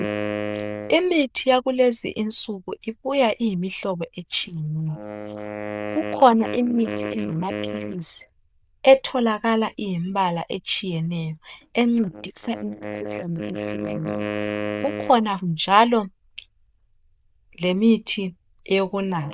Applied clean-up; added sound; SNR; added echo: neural diffusion model UNIVERSE++.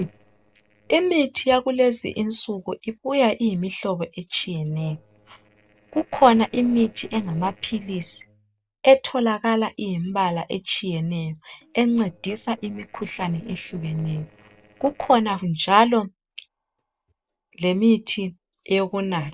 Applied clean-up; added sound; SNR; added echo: neural separator model SepFormer DNS4.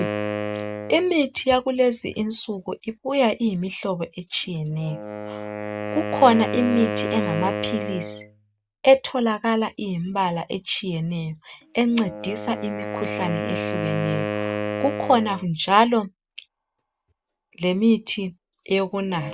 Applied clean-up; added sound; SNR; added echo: none; Wind instrument, woodwind instrument; 8 dB; none.